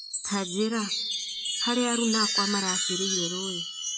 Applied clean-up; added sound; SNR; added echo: classical method WPE with log-MMSE.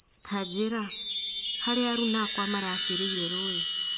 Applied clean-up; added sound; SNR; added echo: none; Chime; -4 dB; reverberation time 0.6 s.